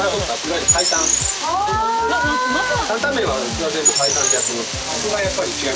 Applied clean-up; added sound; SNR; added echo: none; Bird; 2 dB; none.